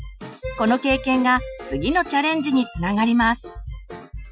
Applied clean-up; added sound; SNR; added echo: classical method Wiener filter.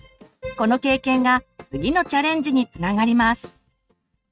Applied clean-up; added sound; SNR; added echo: neural mask model RNNoise.